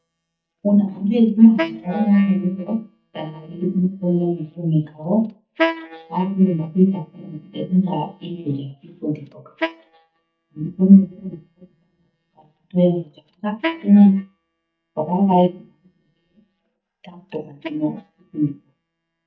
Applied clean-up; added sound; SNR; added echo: neural mask model DeepFilterNet 3.